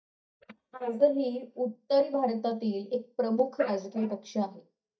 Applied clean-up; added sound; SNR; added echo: neural mask model DeepFilterNet 3.